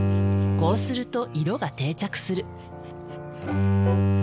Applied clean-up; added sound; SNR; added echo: none; Bowed string instrument; -4 dB; none.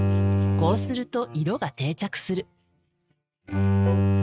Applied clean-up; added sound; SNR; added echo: neural mask model RNNoise.